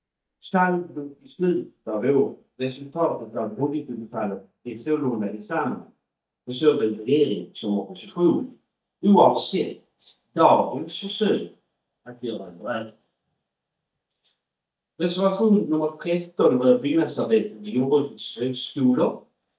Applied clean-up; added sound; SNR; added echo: neural mask model DeepFilterNet 3.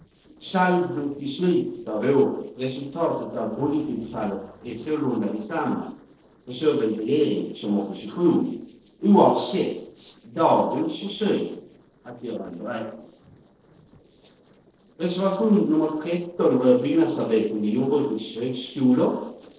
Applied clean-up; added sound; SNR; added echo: neural separator model SepFormer DNS4.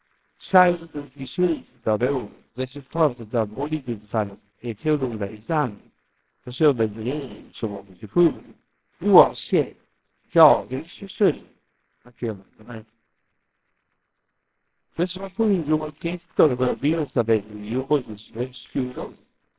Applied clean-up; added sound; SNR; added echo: neural separator model SepFormer WHAMR!.